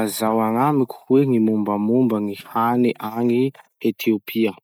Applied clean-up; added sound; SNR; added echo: neural mask model DeepFilterNet 3.